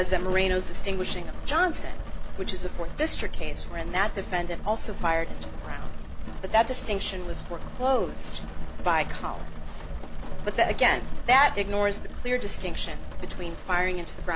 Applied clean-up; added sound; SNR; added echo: none; Rain; -1 dB; none.